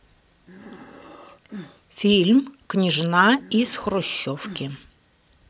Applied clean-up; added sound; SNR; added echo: none; Breathing; 18 dB; none.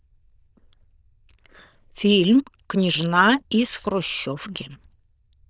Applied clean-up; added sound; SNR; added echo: neural diffusion model UNIVERSE++.